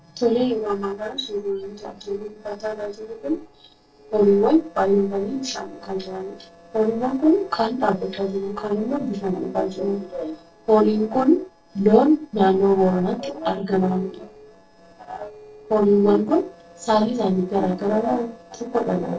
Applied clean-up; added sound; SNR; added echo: neural separator model SepFormer DNS4.